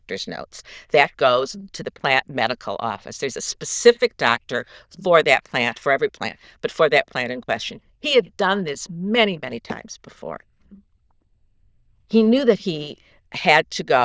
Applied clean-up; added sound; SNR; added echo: neural diffusion model UNIVERSE++.